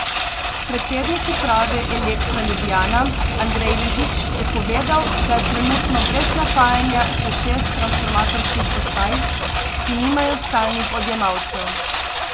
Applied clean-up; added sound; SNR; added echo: none; Subway, metro, underground / Train + Engine; -2 dB; none.